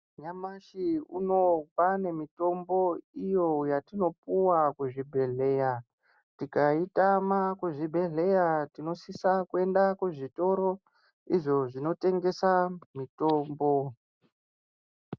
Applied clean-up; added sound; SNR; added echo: none; none; none; none.